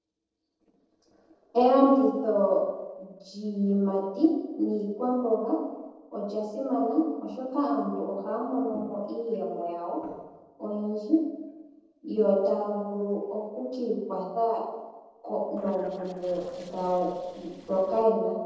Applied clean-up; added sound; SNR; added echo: neural separator model SepFormer DNS4.